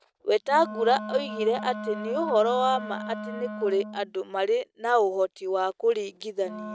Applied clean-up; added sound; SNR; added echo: neural mask model RNNoise.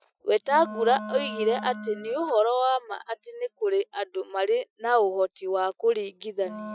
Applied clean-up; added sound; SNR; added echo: classical method Wiener filter.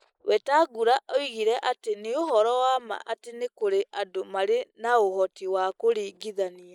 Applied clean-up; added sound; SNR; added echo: neural mask model Resemble Enhance denoiser.